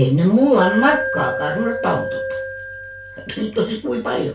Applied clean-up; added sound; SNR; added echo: none; Alarm; 6 dB; reverberation time 0.3 s.